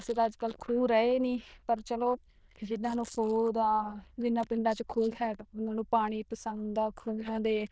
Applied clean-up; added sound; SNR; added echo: neural diffusion model UNIVERSE++.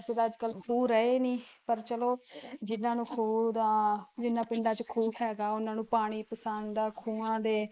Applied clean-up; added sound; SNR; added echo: neural mask model Resemble Enhance denoiser.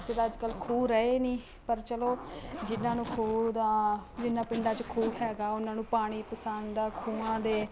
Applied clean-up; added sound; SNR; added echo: none; Zipper (clothing); 13 dB; none.